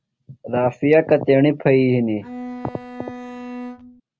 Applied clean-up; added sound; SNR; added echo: none; Bowed string instrument; 13 dB; none.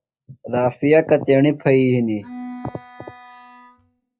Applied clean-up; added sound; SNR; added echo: classical method log-MMSE.